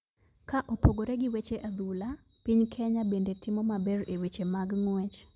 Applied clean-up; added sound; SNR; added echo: none; none; none; none.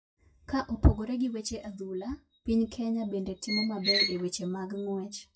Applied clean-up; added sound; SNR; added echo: classical method WPE with log-MMSE.